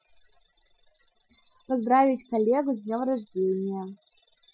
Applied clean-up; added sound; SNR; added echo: classical method Wiener filter.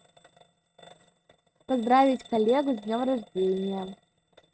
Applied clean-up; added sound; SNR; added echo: neural mask model RNNoise.